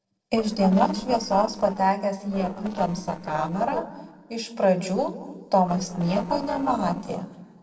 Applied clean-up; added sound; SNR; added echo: neural separator model SepFormer DNS4.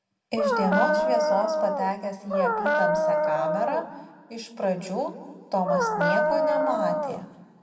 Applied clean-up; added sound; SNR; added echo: none; Dog; -5 dB; reverberation time 1.4 s.